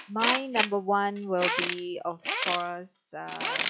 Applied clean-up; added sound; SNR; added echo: classical method log-MMSE.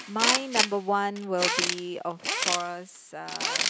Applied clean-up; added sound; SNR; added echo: none; Tools; -1 dB; none.